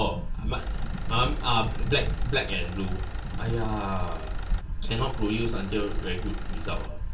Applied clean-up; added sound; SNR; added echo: none; Engine; 15 dB; reverberation time 0.3 s.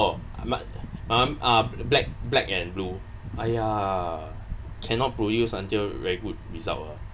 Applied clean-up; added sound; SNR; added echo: none; none; none; none.